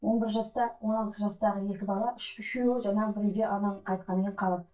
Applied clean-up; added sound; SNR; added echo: neural mask model DeepFilterNet 3.